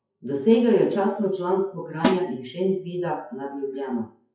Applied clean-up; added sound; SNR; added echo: classical method WPE with log-MMSE.